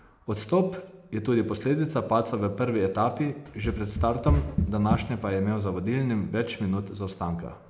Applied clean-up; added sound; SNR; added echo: none; Run; 1 dB; none.